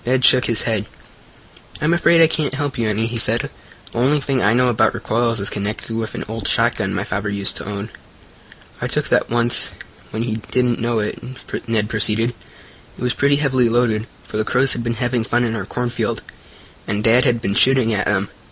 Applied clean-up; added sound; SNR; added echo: none; none; none; none.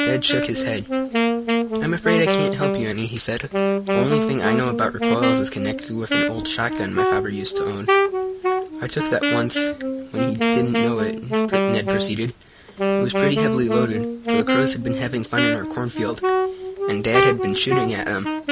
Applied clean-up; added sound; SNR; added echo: none; Wind instrument, woodwind instrument; -3 dB; none.